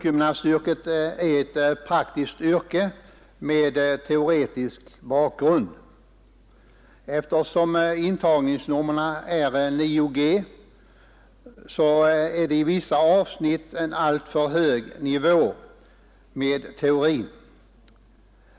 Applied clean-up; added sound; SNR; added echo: none; none; none; none.